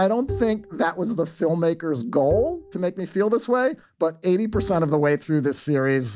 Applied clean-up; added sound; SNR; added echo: none; Bowed string instrument; 14 dB; none.